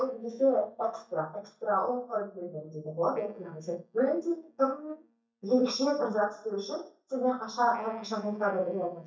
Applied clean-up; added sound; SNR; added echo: neural mask model DeepFilterNet 3.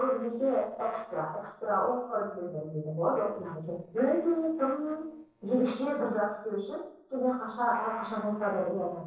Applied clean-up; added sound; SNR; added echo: neural separator model SepFormer DNS4.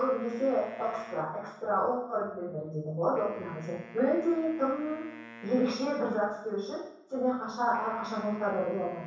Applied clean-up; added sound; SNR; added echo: none; Wind instrument, woodwind instrument; 20 dB; reverberation time 0.7 s.